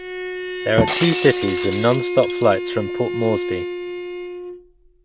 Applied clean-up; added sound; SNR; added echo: none; Shatter + Bowed string instrument; 3 dB; none.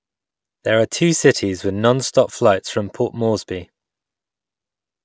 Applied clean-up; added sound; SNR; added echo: none; none; none; none.